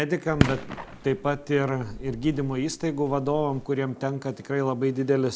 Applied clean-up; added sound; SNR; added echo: none; Fireworks; 7 dB; none.